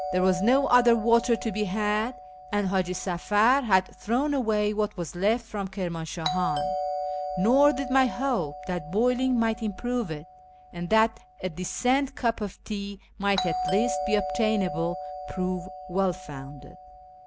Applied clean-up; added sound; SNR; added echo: none; Doorbell; 9 dB; none.